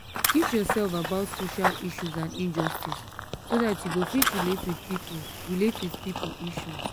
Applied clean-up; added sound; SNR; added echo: none; Run / Bird vocalization, bird call, bird song + Fire; 2 dB; none.